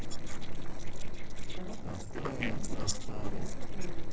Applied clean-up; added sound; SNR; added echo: neural separator model SepFormer DNS4.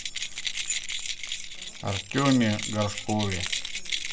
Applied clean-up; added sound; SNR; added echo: none; Keys jangling; 3 dB; none.